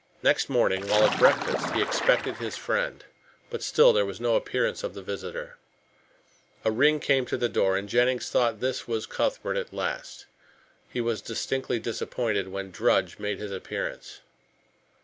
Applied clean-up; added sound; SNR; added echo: none; Splash, splatter; 4 dB; none.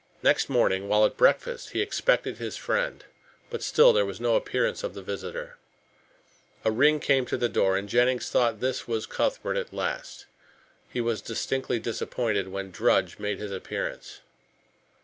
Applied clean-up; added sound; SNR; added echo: none; none; none; none.